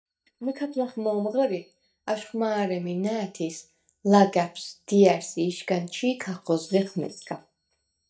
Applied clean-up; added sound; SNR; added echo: neural mask model DeepFilterNet 3.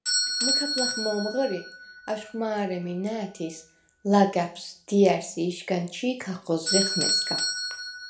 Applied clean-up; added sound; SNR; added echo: none; Bell / Doorbell; 3 dB; reverberation time 0.4 s.